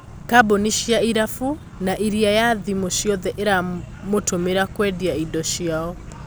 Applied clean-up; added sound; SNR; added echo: none; none; none; none.